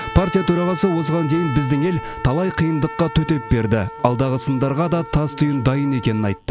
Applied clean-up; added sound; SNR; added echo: none; Trumpet; 13 dB; none.